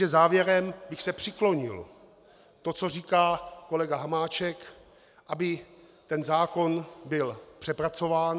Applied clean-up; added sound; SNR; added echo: none; none; none; none.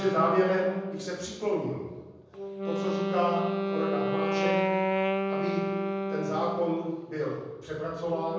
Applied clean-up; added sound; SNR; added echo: none; Wind instrument, woodwind instrument; 0 dB; reverberation time 1.1 s.